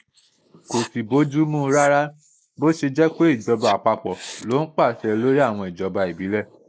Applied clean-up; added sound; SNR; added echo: neural mask model Resemble Enhance denoiser.